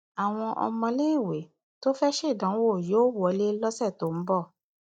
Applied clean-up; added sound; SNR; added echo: neural mask model DeepFilterNet 3.